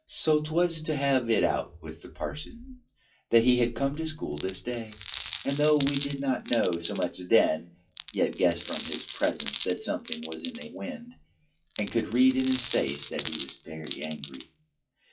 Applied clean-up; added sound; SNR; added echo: classical method WPE with log-MMSE.